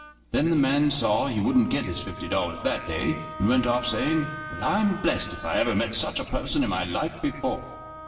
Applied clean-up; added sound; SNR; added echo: none; Wind instrument, woodwind instrument; 15 dB; reverberation time 2.4 s.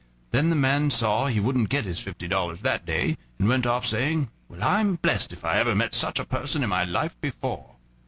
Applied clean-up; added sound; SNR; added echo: none; none; none; none.